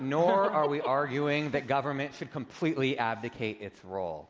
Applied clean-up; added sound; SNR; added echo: none; none; none; none.